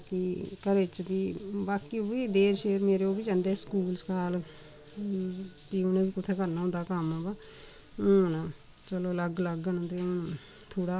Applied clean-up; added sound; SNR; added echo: none; none; none; none.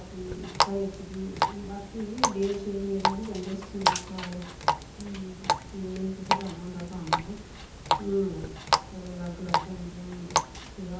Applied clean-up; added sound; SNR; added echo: none; Water tap, faucet; -3 dB; reverberation time 0.6 s.